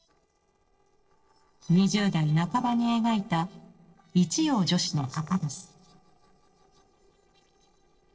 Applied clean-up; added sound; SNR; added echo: neural separator model SepFormer DNS4.